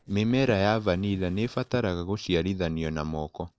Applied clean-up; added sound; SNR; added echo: neural separator model SepFormer DNS4.